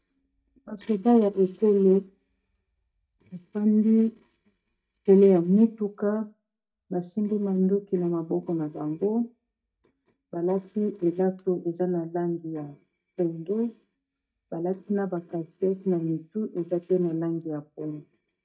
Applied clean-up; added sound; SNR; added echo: neural mask model DeepFilterNet 3.